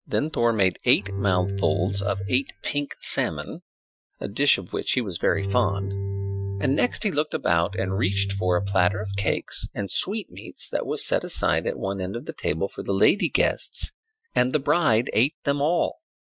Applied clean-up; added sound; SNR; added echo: classical method Wiener filter.